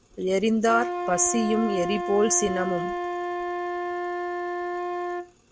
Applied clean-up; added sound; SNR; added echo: none; Wind instrument, woodwind instrument; 3 dB; none.